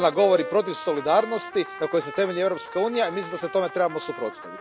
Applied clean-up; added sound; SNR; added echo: none; Trumpet + Bird; 12 dB; none.